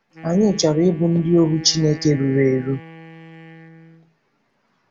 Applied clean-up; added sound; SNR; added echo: none; Wind instrument, woodwind instrument; 20 dB; none.